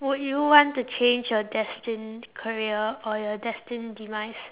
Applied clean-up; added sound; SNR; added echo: none; none; none; none.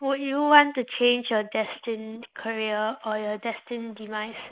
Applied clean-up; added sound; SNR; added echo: neural mask model Resemble Enhance denoiser.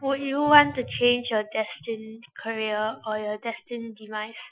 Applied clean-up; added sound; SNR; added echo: classical method Wiener filter.